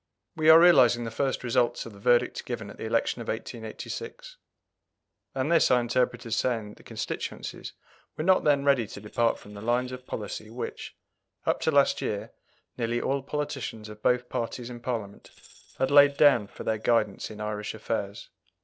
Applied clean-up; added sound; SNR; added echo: neural separator model SepFormer DNS4.